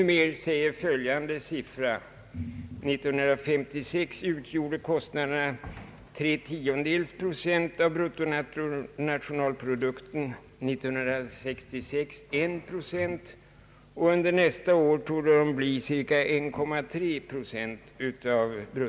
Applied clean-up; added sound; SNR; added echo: none; none; none; none.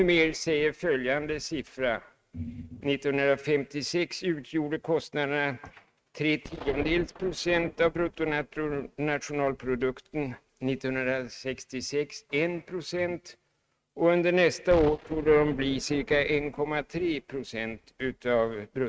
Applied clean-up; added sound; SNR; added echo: neural mask model RNNoise.